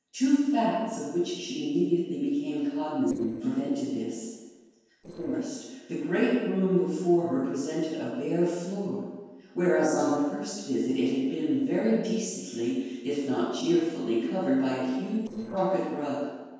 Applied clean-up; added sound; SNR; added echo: neural separator model SepFormer DNS4.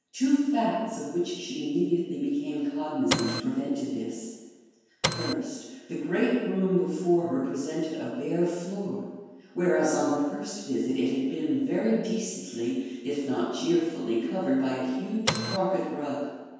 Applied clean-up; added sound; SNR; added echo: none; Printer; 0 dB; reverberation time 1.2 s.